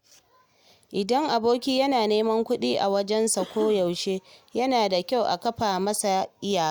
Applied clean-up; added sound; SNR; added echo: none; Cough; 15 dB; none.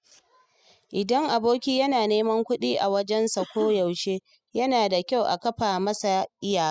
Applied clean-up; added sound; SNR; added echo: classical method spectral subtraction.